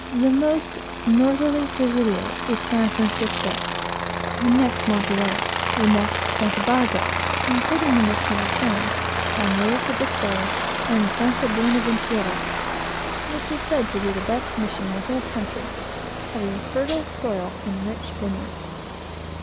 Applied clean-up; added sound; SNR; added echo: none; Aircraft; 2 dB; none.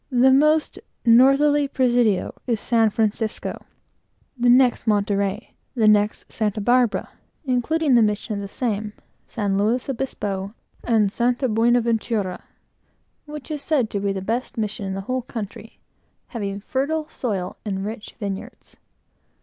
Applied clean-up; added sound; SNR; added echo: none; none; none; none.